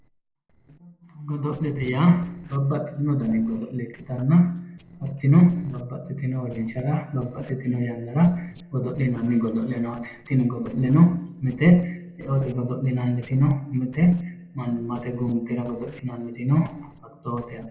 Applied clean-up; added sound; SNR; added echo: neural separator model SepFormer DNS4.